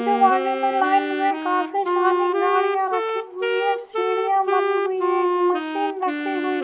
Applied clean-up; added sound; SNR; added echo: none; Wind instrument, woodwind instrument; 1 dB; reverberation time 1.8 s.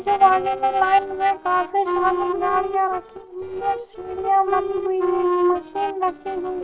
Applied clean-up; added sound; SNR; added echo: neural separator model SepFormer DNS4.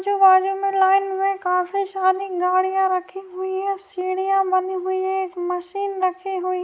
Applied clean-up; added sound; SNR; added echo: none; none; none; none.